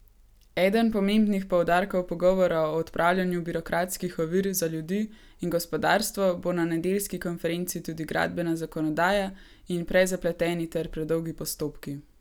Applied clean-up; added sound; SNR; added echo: none; none; none; none.